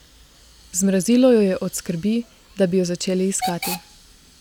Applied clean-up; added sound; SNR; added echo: none; Hiss / Alarm / Train; 15 dB; none.